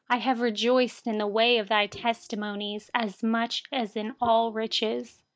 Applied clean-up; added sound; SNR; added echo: neural mask model DeepFilterNet 3.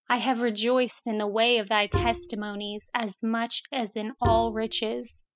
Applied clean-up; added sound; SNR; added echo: classical method spectral subtraction.